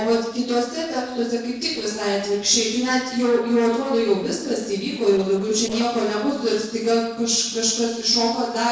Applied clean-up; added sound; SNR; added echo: neural separator model SepFormer DNS4.